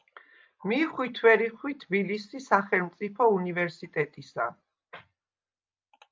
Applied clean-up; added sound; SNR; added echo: none; none; none; none.